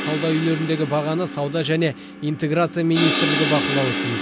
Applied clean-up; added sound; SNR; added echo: none; Crash cymbal; 4 dB; none.